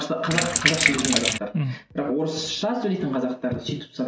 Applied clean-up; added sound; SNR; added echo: none; Sink (filling or washing); -4 dB; none.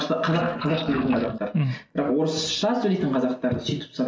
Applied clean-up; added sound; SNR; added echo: neural mask model Resemble Enhance denoiser.